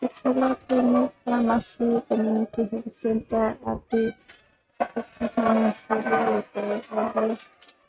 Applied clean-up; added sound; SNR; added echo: neural mask model RNNoise.